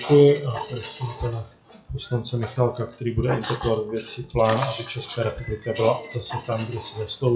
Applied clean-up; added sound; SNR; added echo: classical method WPE with log-MMSE.